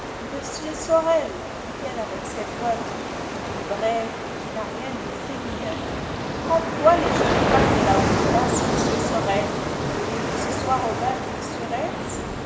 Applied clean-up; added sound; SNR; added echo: none; Ocean; -2 dB; reverberation time 2.1 s.